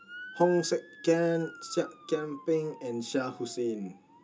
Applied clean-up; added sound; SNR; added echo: none; Motor vehicle (road) / Siren; 18 dB; reverberation time 0.2 s.